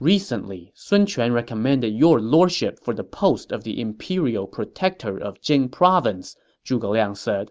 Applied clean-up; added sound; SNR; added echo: none; none; none; none.